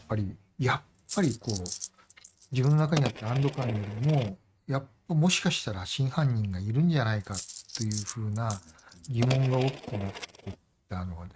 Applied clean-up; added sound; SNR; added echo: neural mask model RNNoise.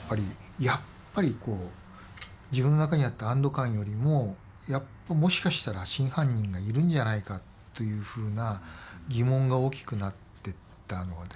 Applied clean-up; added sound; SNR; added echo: none; none; none; none.